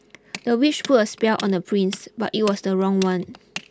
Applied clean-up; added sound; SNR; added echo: none; Tools; 18 dB; none.